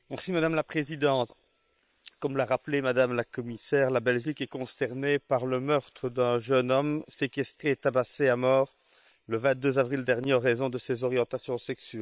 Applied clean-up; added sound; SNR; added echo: neural separator model SepFormer WHAM!.